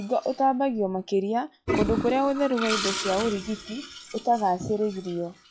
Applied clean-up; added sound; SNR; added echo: classical method log-MMSE.